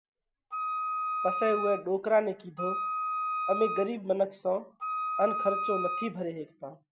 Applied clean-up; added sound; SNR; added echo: none; Wind instrument, woodwind instrument; 2 dB; none.